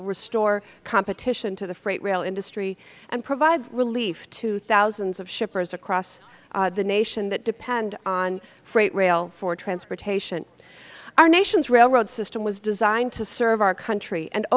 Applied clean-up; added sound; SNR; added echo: none; none; none; none.